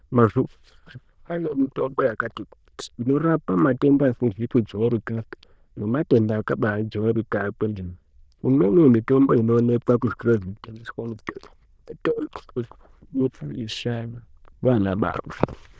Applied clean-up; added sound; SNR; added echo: neural diffusion model UNIVERSE++.